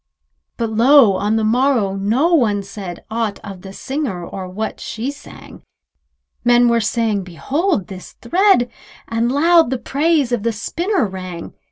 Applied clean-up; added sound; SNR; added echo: none; none; none; none.